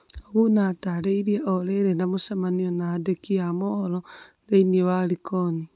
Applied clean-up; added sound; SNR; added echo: none; none; none; none.